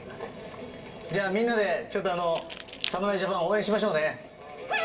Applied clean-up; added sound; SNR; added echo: none; Keys jangling; 11 dB; reverberation time 0.7 s.